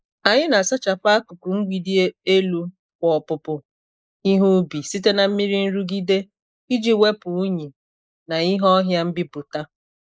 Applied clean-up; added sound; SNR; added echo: neural mask model Resemble Enhance denoiser.